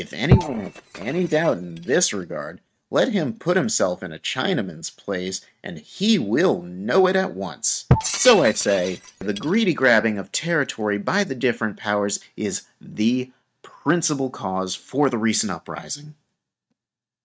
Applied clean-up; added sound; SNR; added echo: neural mask model RNNoise.